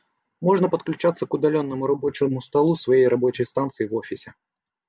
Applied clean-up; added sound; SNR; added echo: none; none; none; none.